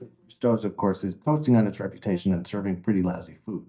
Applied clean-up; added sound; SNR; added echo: neural mask model DeepFilterNet 3.